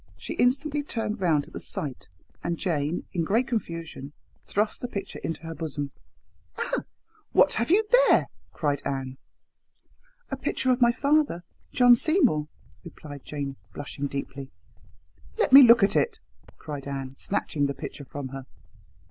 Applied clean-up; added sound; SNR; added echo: neural mask model Resemble Enhance denoiser.